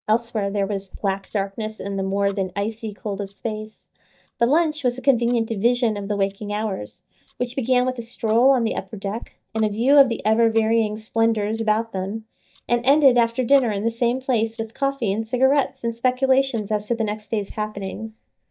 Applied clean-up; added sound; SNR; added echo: neural mask model DeepFilterNet 3.